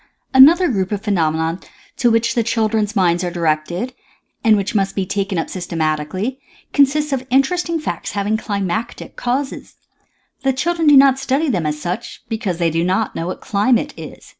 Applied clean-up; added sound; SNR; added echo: none; none; none; none.